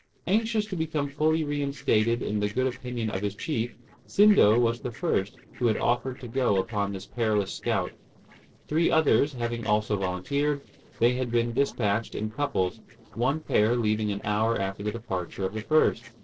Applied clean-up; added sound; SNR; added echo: neural separator model SepFormer DNS4.